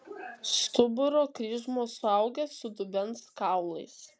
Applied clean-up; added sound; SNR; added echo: none; none; none; none.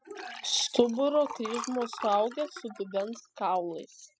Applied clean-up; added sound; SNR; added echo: classical method spectral subtraction.